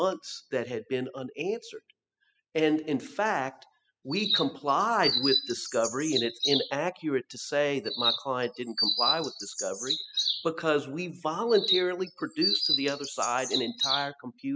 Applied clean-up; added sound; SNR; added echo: classical method spectral subtraction.